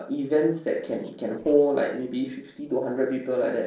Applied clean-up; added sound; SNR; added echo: neural separator model SepFormer DNS4.